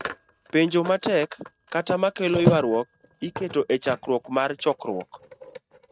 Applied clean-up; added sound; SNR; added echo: neural mask model RNNoise.